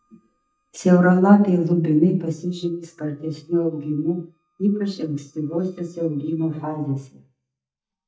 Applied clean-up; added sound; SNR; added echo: neural mask model DeepFilterNet 3.